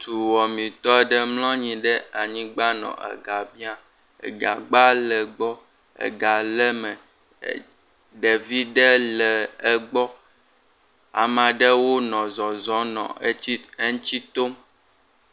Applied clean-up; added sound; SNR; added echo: none; none; none; none.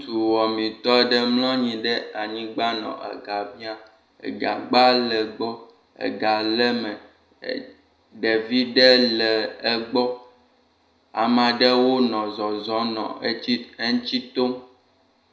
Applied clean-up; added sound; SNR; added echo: none; none; none; reverberation time 0.5 s.